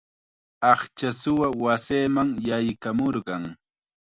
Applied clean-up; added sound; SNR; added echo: none; none; none; none.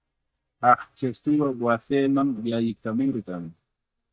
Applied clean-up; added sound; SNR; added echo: neural mask model DeepFilterNet 3.